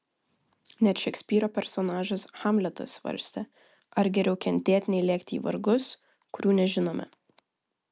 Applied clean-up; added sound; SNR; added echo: none; none; none; none.